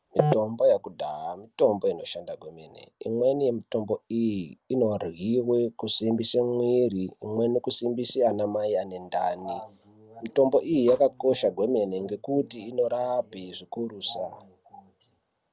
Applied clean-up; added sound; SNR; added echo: none; none; none; none.